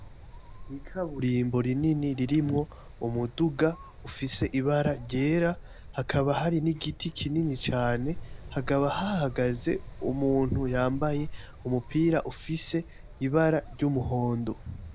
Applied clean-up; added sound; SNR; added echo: none; Wind; 14 dB; none.